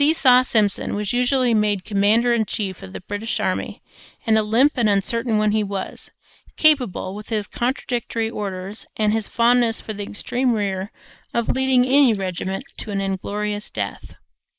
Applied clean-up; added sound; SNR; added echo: neural mask model Resemble Enhance denoiser.